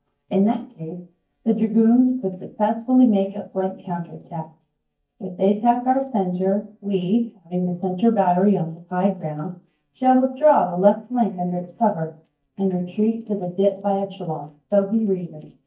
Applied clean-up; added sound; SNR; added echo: neural mask model DeepFilterNet 3.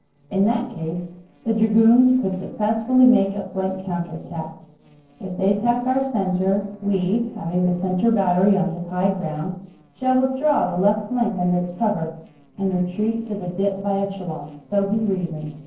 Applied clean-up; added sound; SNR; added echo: neural separator model SepFormer DNS4.